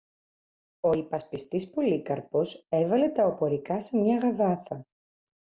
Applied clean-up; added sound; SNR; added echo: none; none; none; none.